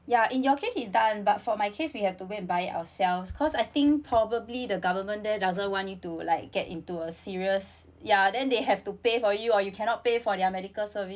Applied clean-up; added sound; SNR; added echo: none; none; none; none.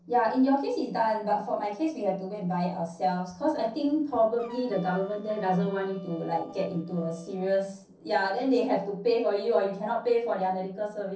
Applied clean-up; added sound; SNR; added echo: neural separator model SepFormer DNS4.